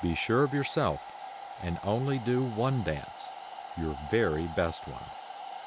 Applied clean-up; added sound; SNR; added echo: none; Domestic sounds, home sounds; 11 dB; none.